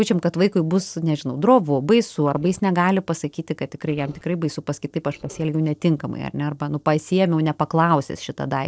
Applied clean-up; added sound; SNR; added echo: neural separator model SepFormer DNS4.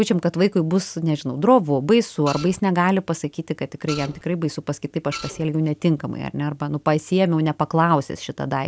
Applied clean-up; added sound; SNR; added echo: none; Printer; 13 dB; none.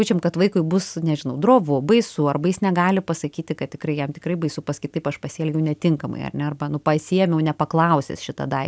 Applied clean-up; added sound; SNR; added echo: none; none; none; none.